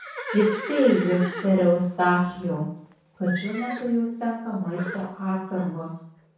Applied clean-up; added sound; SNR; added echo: none; Livestock, farm animals, working animals; 13 dB; reverberation time 0.6 s.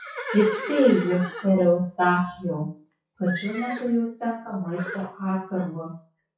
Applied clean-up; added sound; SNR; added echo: classical method WPE with log-MMSE.